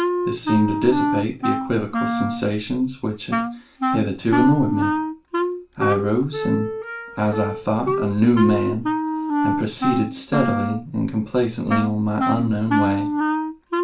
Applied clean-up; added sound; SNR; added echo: none; Wind instrument, woodwind instrument; 1 dB; reverberation time 0.3 s.